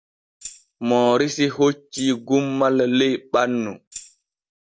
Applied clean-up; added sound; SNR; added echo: none; Tambourine; 19 dB; none.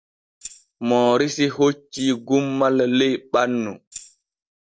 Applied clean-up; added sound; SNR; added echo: neural separator model SepFormer DNS4.